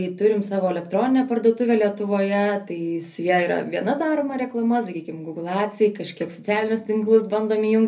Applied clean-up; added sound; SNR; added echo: none; none; none; reverberation time 0.3 s.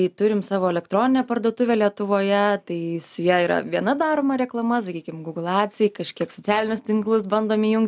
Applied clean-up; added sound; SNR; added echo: none; none; none; none.